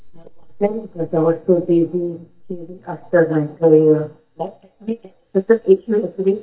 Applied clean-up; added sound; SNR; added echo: neural mask model DeepFilterNet 3.